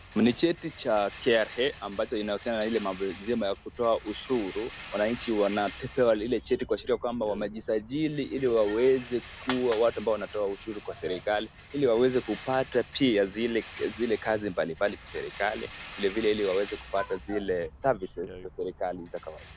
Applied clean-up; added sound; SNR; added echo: none; Rattle; 14 dB; none.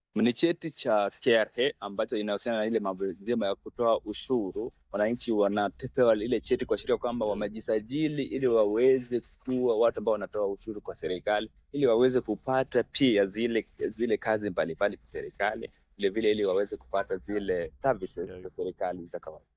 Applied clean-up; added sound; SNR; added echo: neural mask model DeepFilterNet 3.